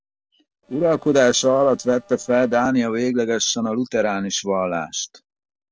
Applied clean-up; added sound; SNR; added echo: neural separator model SepFormer DNS4.